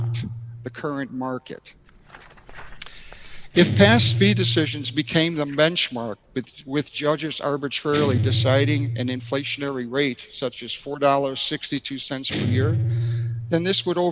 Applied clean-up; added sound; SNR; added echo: none; Guitar; 4 dB; none.